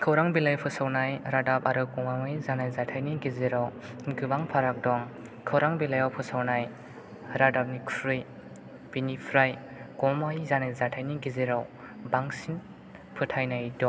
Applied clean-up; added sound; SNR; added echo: none; none; none; none.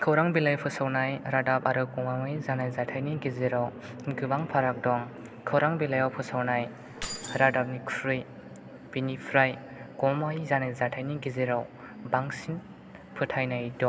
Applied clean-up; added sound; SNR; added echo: none; Keys jangling; 13 dB; none.